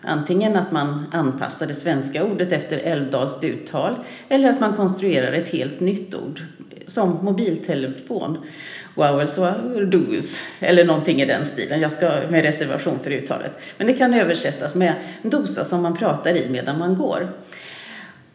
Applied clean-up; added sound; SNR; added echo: none; none; none; reverberation time 1.1 s.